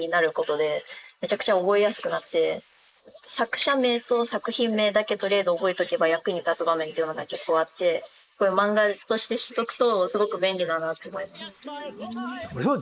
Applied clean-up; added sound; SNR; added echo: neural mask model Resemble Enhance denoiser.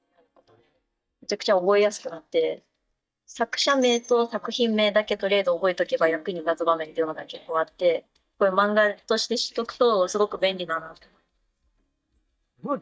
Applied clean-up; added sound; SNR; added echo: neural mask model DeepFilterNet 3.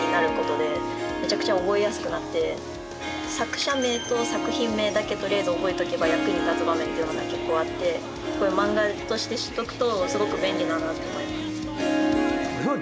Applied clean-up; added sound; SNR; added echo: none; Harp; 2 dB; none.